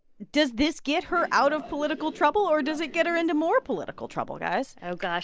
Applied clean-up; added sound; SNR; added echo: none; Train; 18 dB; none.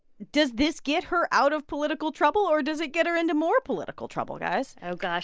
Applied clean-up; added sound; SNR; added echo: none; none; none; none.